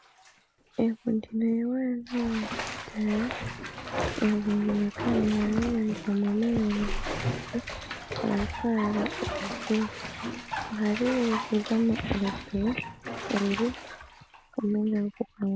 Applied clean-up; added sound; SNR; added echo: none; Bathtub (filling or washing); 7 dB; none.